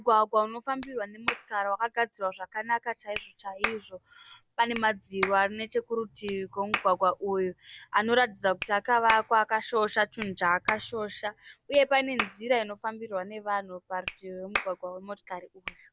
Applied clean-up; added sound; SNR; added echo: none; Clapping; 11 dB; none.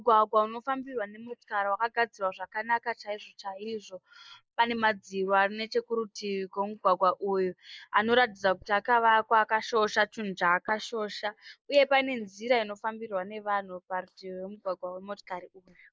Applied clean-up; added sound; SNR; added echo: neural mask model Resemble Enhance denoiser.